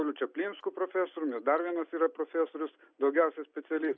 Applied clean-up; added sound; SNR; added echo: none; none; none; none.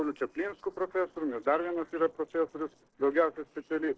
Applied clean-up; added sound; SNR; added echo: neural separator model SepFormer DNS4.